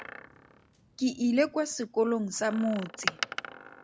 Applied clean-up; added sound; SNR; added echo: none; Door; 10 dB; none.